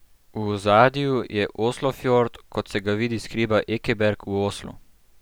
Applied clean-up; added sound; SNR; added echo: none; none; none; none.